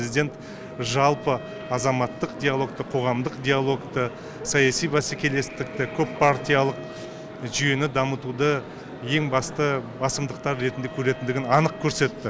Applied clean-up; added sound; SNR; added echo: none; Wind instrument, woodwind instrument; 19 dB; none.